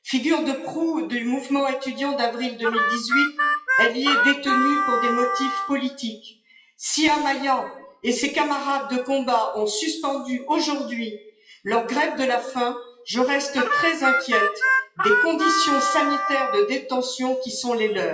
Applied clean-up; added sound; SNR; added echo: classical method WPE with log-MMSE.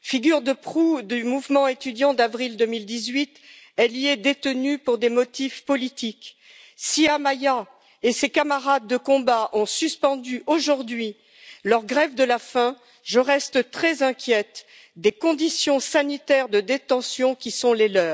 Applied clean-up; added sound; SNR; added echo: none; none; none; none.